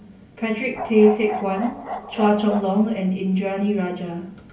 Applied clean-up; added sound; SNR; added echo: none; Bark; 11 dB; reverberation time 0.4 s.